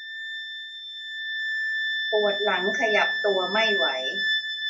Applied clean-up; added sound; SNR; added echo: none; Wind instrument, woodwind instrument; -1 dB; reverberation time 0.2 s.